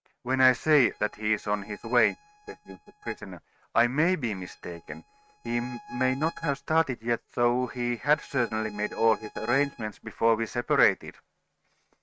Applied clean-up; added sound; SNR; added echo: neural mask model RNNoise.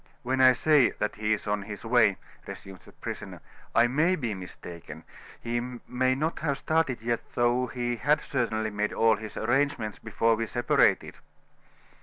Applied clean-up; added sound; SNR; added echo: none; none; none; none.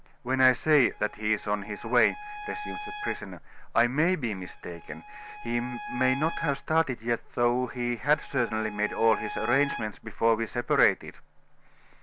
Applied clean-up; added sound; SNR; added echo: none; Bowed string instrument; 11 dB; none.